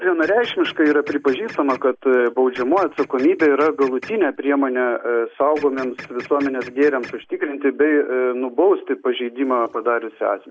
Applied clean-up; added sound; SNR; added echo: none; Printer; 18 dB; none.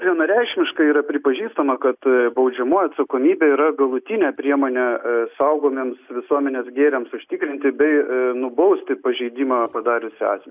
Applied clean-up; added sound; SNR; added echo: none; none; none; none.